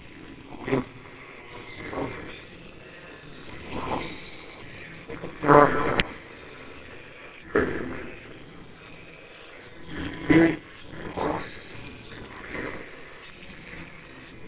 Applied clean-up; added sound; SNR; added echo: neural separator model SepFormer WHAMR!.